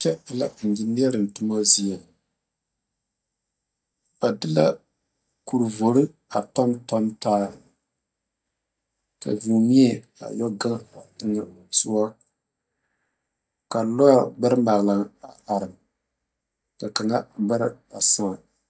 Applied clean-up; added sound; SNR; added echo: neural mask model DeepFilterNet 3.